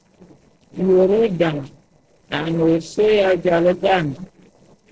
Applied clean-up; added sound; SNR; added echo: neural separator model SepFormer DNS4.